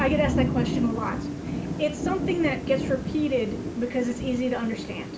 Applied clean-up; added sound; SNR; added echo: none; Thunder / Rain; 2 dB; reverberation time 0.4 s.